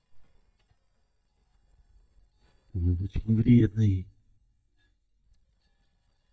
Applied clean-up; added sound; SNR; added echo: neural mask model DeepFilterNet 3.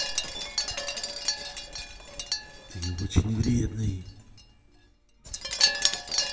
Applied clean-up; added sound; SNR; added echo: none; Wind chime; -1 dB; reverberation time 1.4 s.